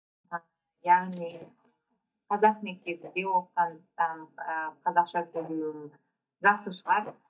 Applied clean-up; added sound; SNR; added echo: neural mask model DeepFilterNet 3.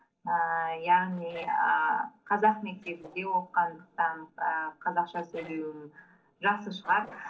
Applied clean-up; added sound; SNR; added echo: neural separator model SepFormer DNS4.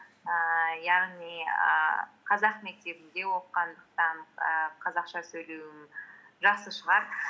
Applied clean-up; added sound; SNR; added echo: none; none; none; none.